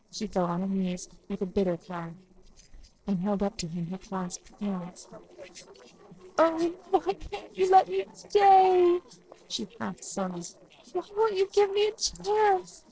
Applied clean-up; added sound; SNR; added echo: neural separator model SepFormer DNS4.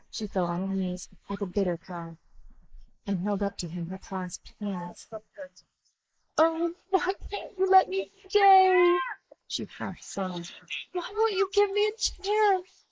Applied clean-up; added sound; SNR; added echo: neural mask model Resemble Enhance denoiser.